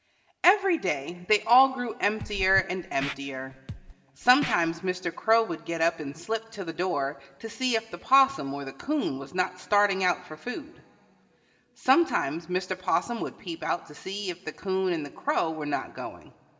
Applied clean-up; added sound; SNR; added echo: none; Scratching (performance technique); 11 dB; reverberation time 2.8 s.